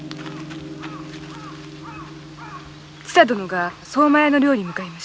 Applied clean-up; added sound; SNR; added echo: none; none; none; none.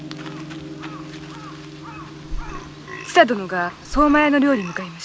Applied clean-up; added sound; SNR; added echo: none; Burping, eructation; 11 dB; none.